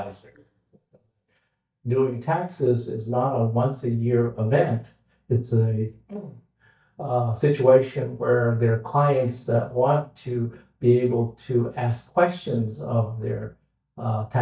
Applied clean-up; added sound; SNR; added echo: neural mask model DeepFilterNet 3.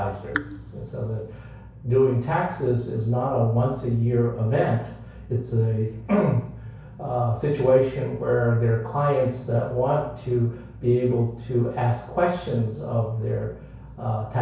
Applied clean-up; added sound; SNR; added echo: none; Raindrop / Drip; 11 dB; reverberation time 0.6 s.